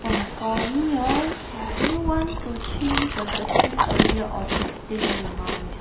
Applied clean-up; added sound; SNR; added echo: none; Chewing, mastication; -2 dB; reverberation time 0.7 s.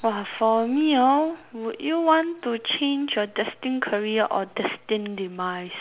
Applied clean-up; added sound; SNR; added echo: none; none; none; none.